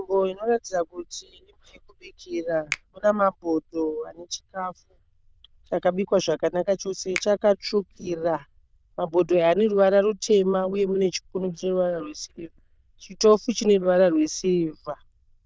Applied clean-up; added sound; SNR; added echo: neural diffusion model UNIVERSE++.